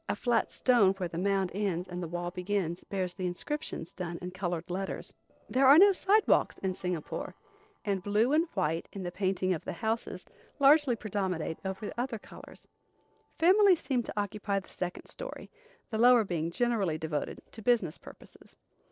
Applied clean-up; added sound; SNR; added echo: neural separator model SepFormer DNS4.